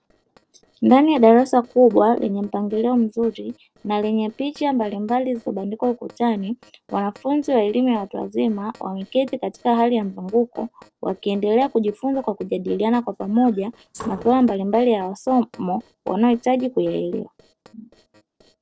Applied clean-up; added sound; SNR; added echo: neural separator model SepFormer DNS4.